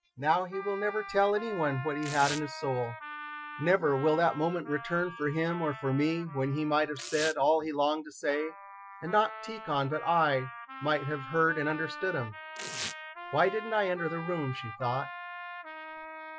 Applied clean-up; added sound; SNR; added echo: classical method Wiener filter.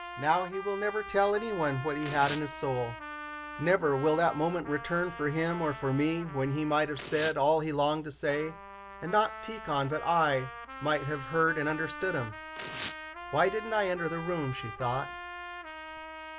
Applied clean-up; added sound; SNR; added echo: none; Tearing + Trumpet; 11 dB; none.